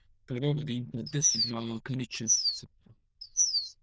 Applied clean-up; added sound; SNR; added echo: neural diffusion model UNIVERSE++.